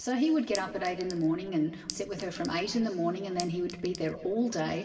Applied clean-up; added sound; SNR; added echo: none; Chink, clink; 15 dB; reverberation time 2.1 s.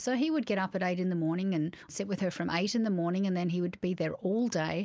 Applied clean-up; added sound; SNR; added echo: none; none; none; none.